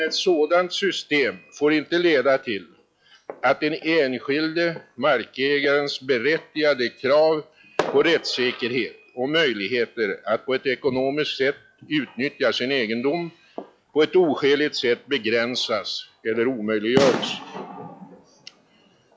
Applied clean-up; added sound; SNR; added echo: classical method log-MMSE.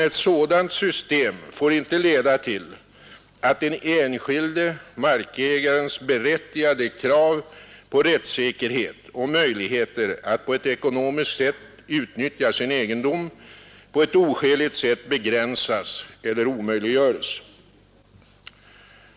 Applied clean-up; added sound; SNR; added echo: none; none; none; none.